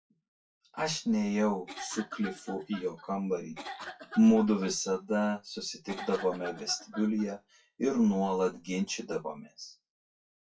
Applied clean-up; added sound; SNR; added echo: classical method WPE with log-MMSE.